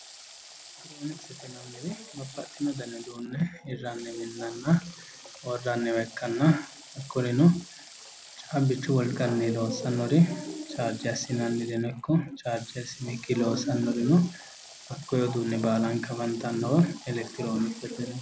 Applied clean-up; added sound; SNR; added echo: none; Water tap, faucet / Water; 19 dB; none.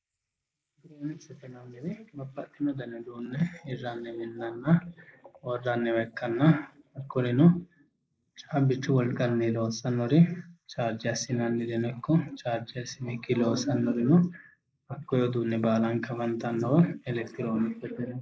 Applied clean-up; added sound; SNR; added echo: neural mask model Resemble Enhance denoiser.